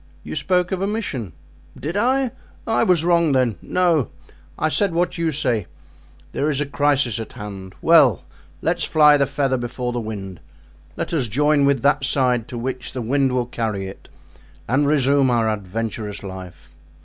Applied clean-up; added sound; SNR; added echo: none; none; none; none.